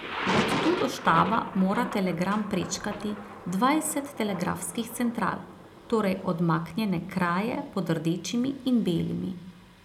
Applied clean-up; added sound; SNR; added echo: none; Thunder; 9 dB; none.